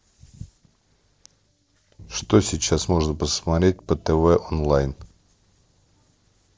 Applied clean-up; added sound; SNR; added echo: neural separator model SepFormer DNS4.